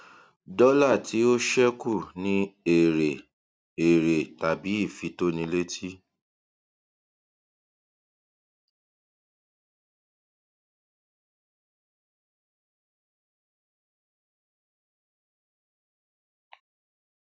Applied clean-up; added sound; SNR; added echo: none; none; none; none.